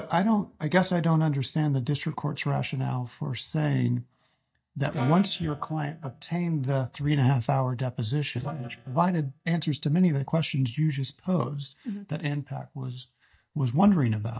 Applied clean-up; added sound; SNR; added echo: neural mask model DeepFilterNet 3.